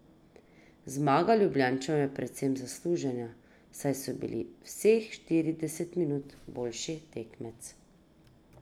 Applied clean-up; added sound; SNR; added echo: none; none; none; none.